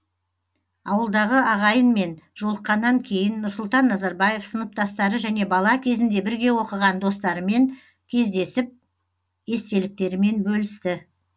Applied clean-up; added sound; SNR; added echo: none; none; none; none.